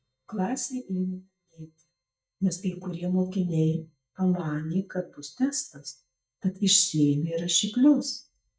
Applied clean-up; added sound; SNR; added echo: neural mask model DeepFilterNet 3.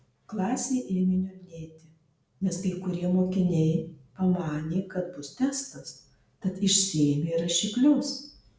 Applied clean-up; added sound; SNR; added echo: none; none; none; none.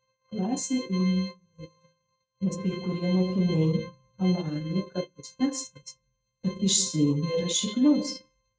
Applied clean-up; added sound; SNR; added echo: neural mask model RNNoise.